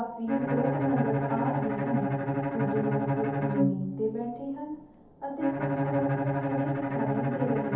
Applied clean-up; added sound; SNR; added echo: none; Bowed string instrument; -3 dB; reverberation time 0.8 s.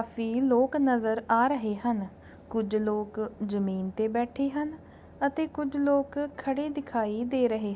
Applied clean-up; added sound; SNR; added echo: none; none; none; none.